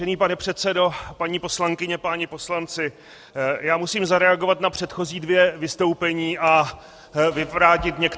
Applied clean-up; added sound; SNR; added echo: none; none; none; none.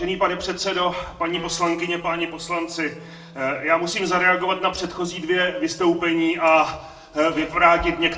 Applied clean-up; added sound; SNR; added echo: none; Wind instrument, woodwind instrument; 19 dB; reverberation time 0.6 s.